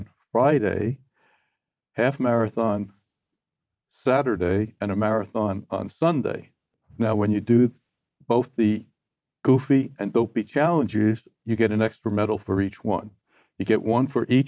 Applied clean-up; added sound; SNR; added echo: none; none; none; none.